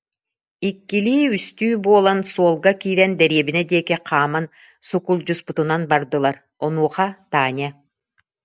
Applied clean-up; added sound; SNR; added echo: none; none; none; none.